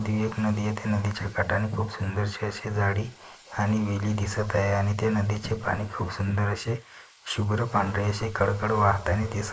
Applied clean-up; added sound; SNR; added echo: neural mask model Resemble Enhance denoiser.